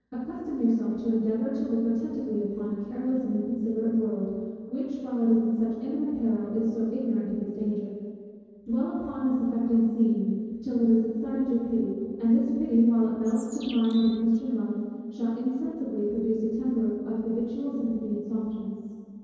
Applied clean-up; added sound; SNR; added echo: neural separator model SepFormer DNS4.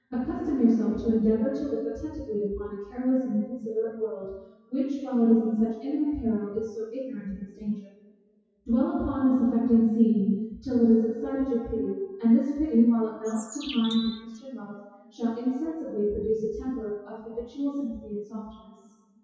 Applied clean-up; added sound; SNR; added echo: classical method WPE with log-MMSE.